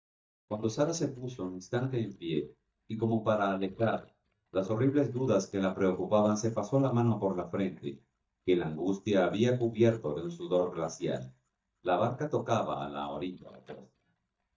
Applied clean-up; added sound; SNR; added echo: neural mask model DeepFilterNet 3.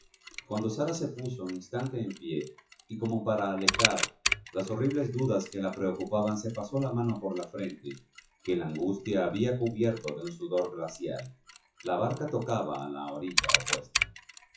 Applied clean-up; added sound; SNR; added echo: classical method WPE with log-MMSE.